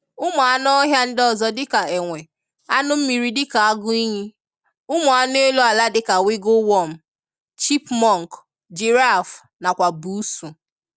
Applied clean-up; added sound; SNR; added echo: none; none; none; none.